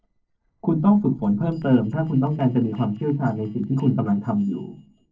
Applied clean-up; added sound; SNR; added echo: neural separator model SepFormer DNS4.